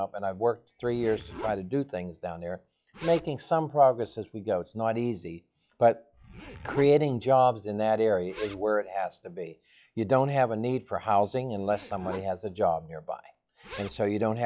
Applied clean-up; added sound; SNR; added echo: classical method log-MMSE.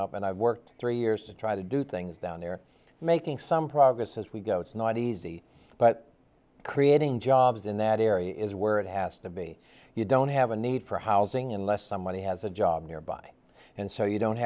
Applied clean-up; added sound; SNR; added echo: none; none; none; none.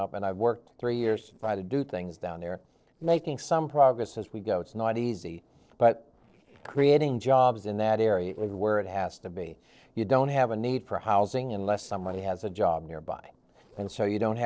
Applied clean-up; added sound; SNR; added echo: neural separator model SepFormer DNS4.